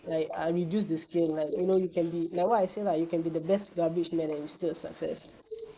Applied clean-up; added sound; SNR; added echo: neural mask model Resemble Enhance denoiser.